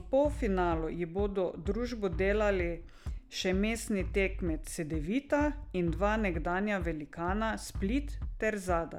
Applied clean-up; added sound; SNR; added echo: none; Bass drum; 7 dB; none.